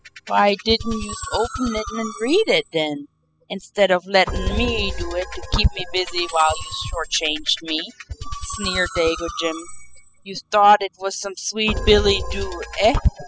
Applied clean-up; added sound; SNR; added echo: classical method spectral subtraction.